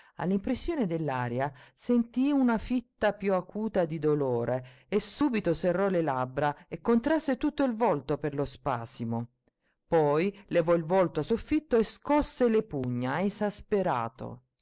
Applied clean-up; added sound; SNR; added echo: none; none; none; none.